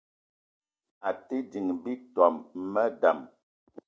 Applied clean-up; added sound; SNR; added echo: none; none; none; none.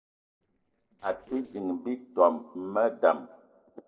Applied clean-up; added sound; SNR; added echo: neural separator model SepFormer DNS4.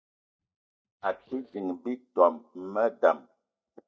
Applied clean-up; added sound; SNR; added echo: neural mask model DeepFilterNet 3.